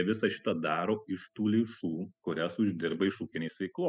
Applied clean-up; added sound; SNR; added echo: classical method spectral subtraction.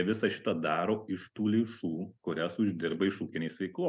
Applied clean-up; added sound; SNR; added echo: none; none; none; none.